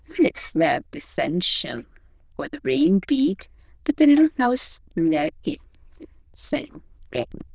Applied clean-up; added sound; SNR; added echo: neural diffusion model UNIVERSE++.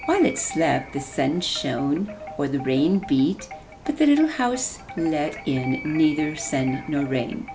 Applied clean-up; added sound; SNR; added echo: none; Animal + Wind chime; 15 dB; none.